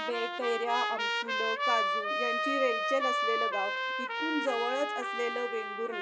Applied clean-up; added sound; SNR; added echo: none; Trumpet; -2 dB; none.